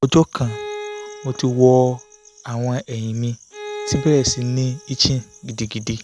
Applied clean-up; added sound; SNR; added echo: none; Bowed string instrument; 16 dB; none.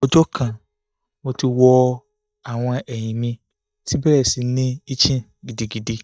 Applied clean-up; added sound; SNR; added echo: neural mask model DeepFilterNet 3.